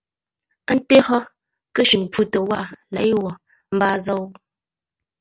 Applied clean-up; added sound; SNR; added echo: none; none; none; none.